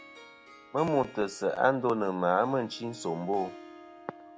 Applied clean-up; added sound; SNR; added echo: none; Harp; 20 dB; none.